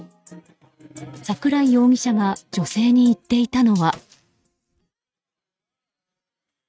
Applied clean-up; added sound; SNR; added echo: neural mask model RNNoise.